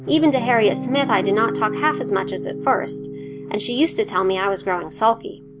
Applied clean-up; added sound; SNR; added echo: none; Piano; 8 dB; none.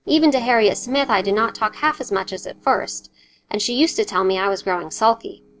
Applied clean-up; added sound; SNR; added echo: neural separator model SepFormer DNS4.